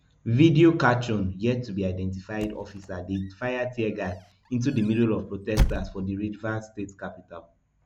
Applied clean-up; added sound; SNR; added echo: none; Squeak / Slam / Wood; 6 dB; none.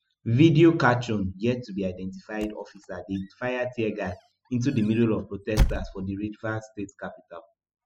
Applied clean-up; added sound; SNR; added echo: classical method spectral subtraction.